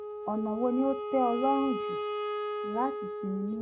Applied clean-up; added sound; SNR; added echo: none; Wind instrument, woodwind instrument; 4 dB; none.